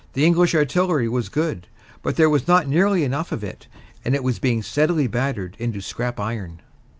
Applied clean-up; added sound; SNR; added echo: none; none; none; none.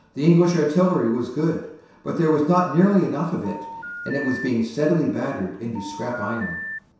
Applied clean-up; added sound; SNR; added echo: none; Telephone; 12 dB; reverberation time 0.7 s.